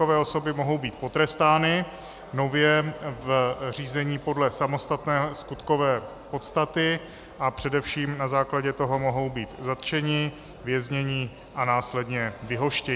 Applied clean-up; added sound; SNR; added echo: none; none; none; none.